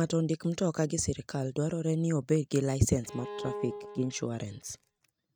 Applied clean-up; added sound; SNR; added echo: neural mask model RNNoise.